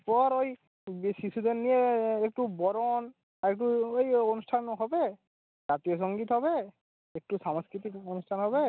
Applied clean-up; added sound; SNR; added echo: none; none; none; none.